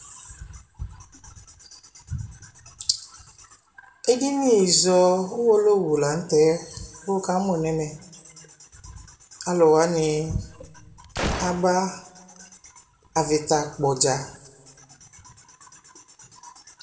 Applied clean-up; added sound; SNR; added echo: none; Gunshot, gunfire; 9 dB; reverberation time 1.0 s.